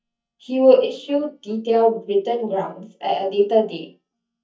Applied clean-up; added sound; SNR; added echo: neural mask model DeepFilterNet 3.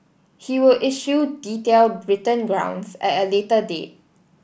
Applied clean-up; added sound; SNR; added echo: none; none; none; none.